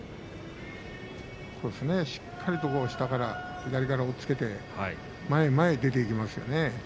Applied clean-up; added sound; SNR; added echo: none; none; none; none.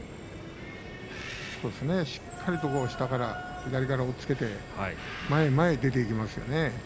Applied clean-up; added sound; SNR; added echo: none; Bird; 16 dB; none.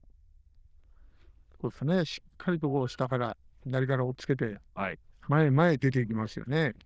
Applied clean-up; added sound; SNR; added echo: neural diffusion model UNIVERSE++.